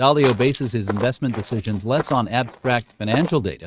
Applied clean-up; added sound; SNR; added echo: neural mask model RNNoise.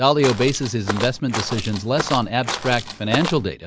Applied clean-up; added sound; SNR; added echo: none; Walk, footsteps; 7 dB; none.